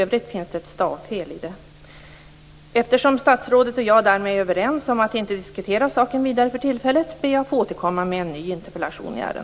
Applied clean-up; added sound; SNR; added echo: none; none; none; none.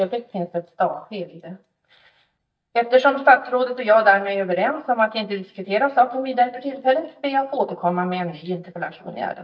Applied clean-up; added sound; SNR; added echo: neural mask model DeepFilterNet 3.